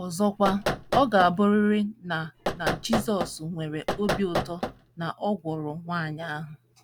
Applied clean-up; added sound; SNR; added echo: none; Knock; 4 dB; none.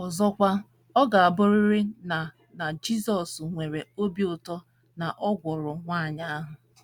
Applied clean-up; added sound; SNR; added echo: none; none; none; none.